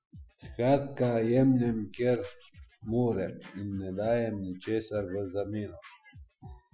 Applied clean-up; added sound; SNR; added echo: classical method Wiener filter.